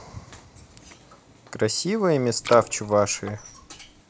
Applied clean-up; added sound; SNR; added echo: none; Water / Splash, splatter; 16 dB; none.